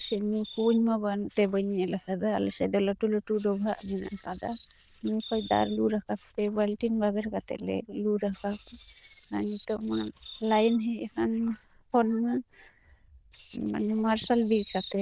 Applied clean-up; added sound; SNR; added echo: neural diffusion model UNIVERSE++.